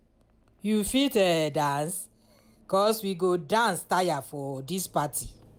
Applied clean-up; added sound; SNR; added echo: none; none; none; none.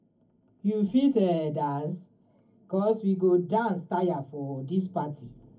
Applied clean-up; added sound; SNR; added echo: none; none; none; reverberation time 0.3 s.